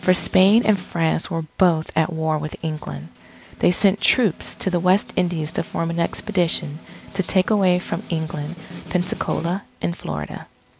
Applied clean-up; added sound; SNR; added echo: none; Snare drum; 19 dB; none.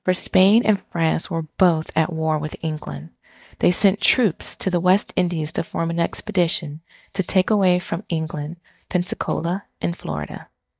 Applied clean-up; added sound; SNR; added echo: neural mask model DeepFilterNet 3.